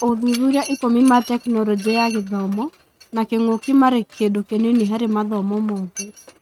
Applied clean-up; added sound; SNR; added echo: neural mask model RNNoise.